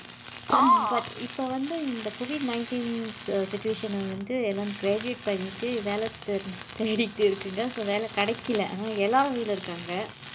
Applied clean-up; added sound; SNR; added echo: none; Tools; 14 dB; none.